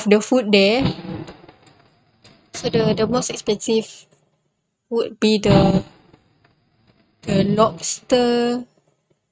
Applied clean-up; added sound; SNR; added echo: neural mask model RNNoise.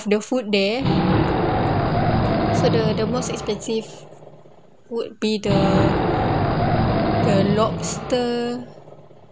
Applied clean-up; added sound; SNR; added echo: none; Wild animals; -3 dB; none.